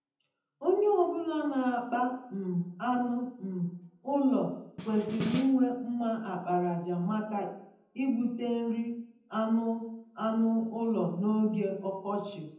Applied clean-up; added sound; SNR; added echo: none; Snare drum; 7 dB; reverberation time 0.8 s.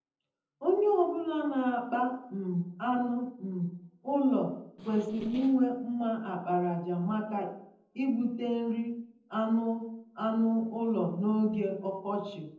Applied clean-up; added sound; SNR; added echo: neural separator model SepFormer DNS4.